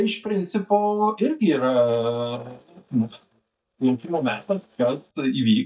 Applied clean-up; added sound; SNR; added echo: neural mask model DeepFilterNet 3.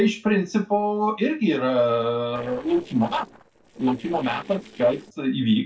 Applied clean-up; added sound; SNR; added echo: neural separator model SepFormer DNS4.